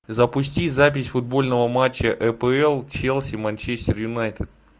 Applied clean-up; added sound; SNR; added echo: none; none; none; none.